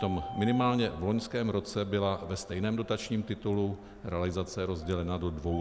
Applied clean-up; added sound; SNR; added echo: none; Bird; 16 dB; none.